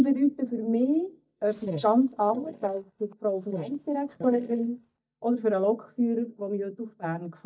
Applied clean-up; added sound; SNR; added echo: neural mask model DeepFilterNet 3.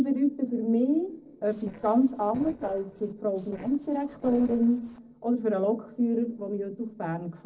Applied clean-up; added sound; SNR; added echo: neural separator model SepFormer DNS4.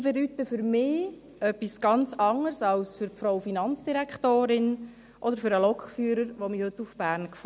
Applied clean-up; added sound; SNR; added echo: none; none; none; none.